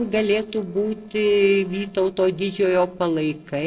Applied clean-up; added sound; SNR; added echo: neural separator model SepFormer DNS4.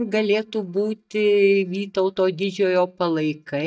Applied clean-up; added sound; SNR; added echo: neural mask model DeepFilterNet 3.